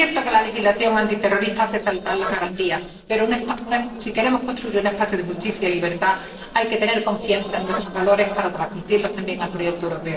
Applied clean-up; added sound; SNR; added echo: neural separator model SepFormer DNS4.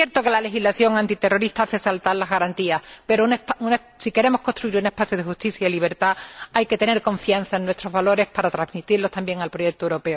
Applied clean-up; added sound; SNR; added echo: none; none; none; none.